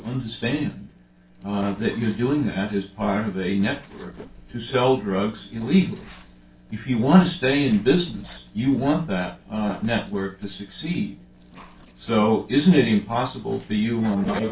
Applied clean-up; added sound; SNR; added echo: neural separator model SepFormer DNS4.